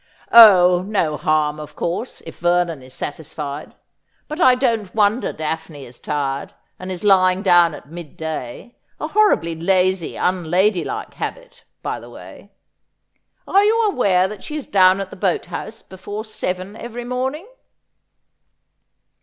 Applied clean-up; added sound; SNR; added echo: none; none; none; none.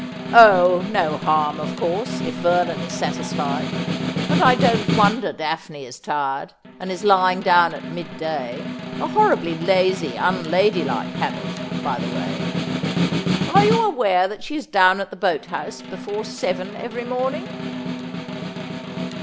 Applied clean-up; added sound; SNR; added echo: none; Snare drum; 5 dB; none.